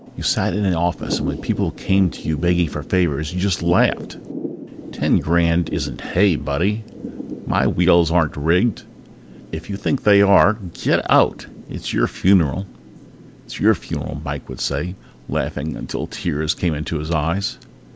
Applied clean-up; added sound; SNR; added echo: none; Thunder / Rain; 14 dB; none.